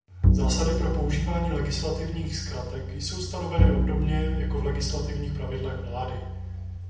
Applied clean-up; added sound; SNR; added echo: none; Bowed string instrument; -4 dB; reverberation time 0.9 s.